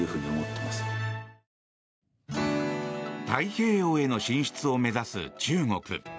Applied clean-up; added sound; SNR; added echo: none; none; none; none.